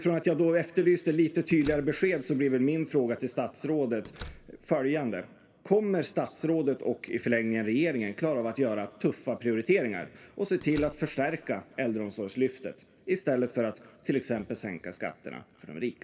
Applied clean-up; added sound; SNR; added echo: none; Slam; 19 dB; reverberation time 2.8 s.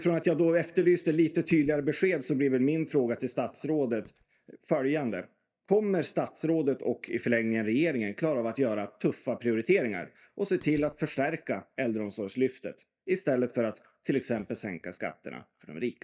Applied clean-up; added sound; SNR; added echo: neural mask model DeepFilterNet 3.